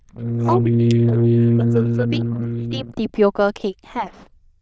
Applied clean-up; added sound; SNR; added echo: neural diffusion model UNIVERSE++.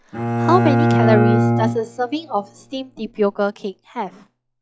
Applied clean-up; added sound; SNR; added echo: classical method log-MMSE.